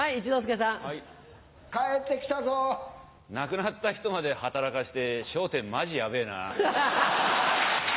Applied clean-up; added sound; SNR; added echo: none; none; none; none.